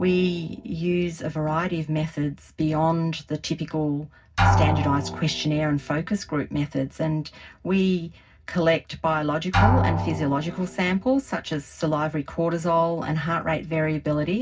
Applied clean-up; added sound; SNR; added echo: none; Drum; 5 dB; reverberation time 0.4 s.